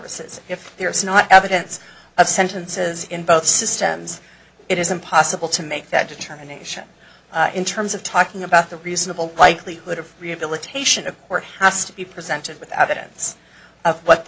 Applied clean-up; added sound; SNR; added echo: none; none; none; none.